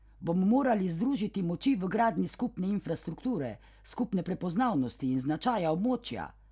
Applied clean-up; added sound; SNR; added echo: none; none; none; none.